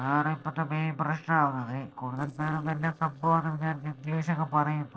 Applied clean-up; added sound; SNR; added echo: neural separator model SepFormer DNS4.